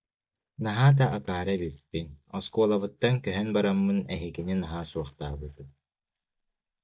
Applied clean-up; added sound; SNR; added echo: neural mask model DeepFilterNet 3.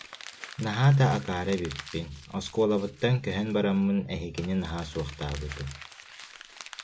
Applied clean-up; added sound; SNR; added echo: none; Crumpling, crinkling; 18 dB; none.